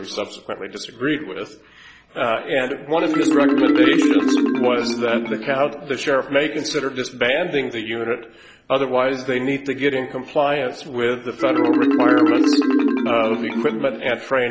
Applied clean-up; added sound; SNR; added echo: none; Marimba, xylophone; 0 dB; none.